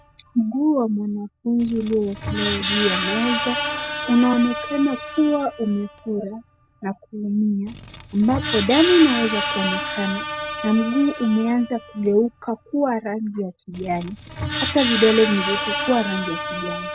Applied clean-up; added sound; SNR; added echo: none; Screech; 5 dB; none.